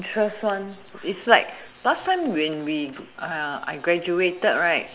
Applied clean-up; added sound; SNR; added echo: none; none; none; none.